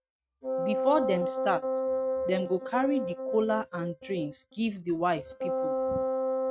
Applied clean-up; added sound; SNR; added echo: neural mask model RNNoise.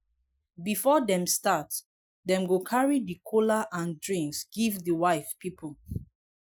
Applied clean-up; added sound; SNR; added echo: neural mask model Resemble Enhance denoiser.